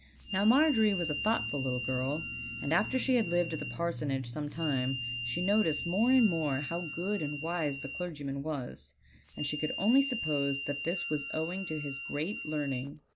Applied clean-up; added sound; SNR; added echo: none; Harmonica; 6 dB; none.